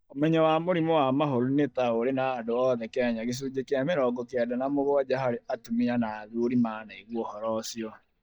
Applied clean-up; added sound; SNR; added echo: neural mask model DeepFilterNet 3.